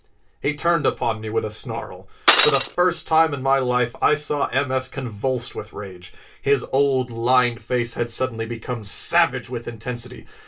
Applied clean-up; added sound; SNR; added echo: none; Shatter; -4 dB; reverberation time 0.2 s.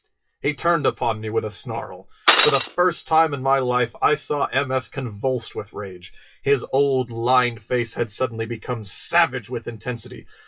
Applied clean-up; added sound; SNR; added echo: classical method WPE with log-MMSE.